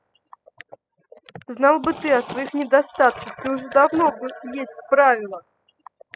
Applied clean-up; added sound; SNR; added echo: classical method spectral subtraction.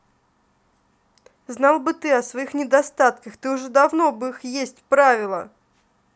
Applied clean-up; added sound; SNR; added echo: none; none; none; none.